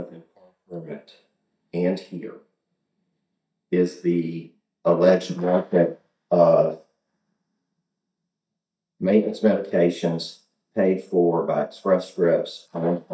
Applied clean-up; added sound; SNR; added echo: neural mask model DeepFilterNet 3.